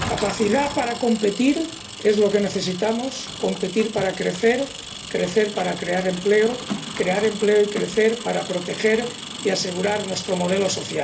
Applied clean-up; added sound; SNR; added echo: none; Engine; 11 dB; reverberation time 0.3 s.